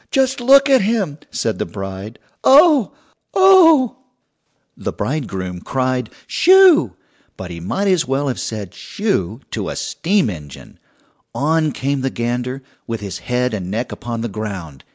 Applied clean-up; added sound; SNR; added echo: none; none; none; none.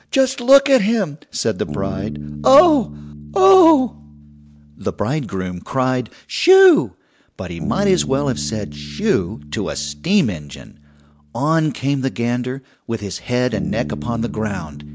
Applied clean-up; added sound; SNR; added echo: none; Bass guitar; 14 dB; none.